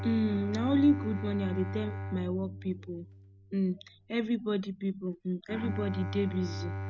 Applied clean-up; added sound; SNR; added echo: none; Bowed string instrument; 7 dB; none.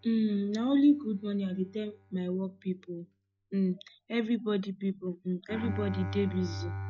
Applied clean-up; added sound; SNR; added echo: classical method log-MMSE.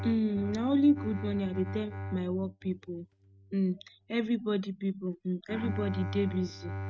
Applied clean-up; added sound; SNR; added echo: neural mask model RNNoise.